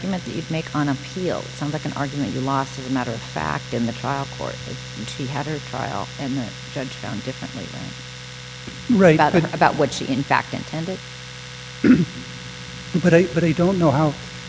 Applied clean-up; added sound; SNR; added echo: none; Domestic sounds, home sounds; 13 dB; none.